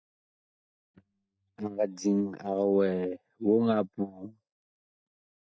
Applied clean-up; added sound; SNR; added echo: neural mask model DeepFilterNet 3.